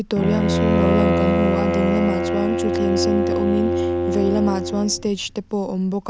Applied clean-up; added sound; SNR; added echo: none; Bowed string instrument; -1 dB; none.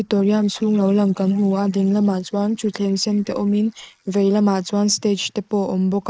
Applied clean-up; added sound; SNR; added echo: neural mask model Resemble Enhance denoiser.